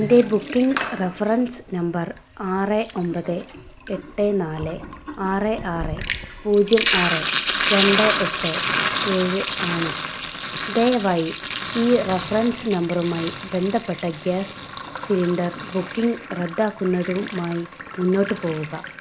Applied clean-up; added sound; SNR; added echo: none; Sink (filling or washing); 5 dB; none.